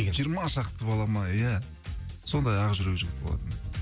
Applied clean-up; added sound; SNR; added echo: none; none; none; none.